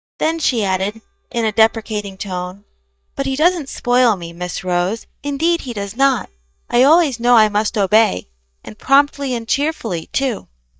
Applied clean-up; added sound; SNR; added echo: neural mask model DeepFilterNet 3.